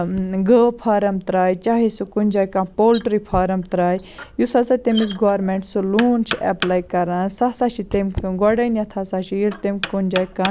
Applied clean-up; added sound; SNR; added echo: none; Knock; 16 dB; none.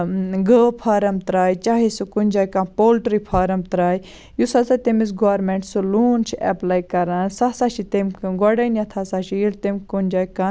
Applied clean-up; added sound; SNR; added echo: none; none; none; none.